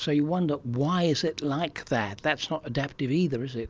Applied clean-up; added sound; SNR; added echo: none; none; none; none.